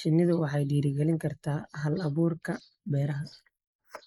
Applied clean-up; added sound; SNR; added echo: neural mask model Resemble Enhance denoiser.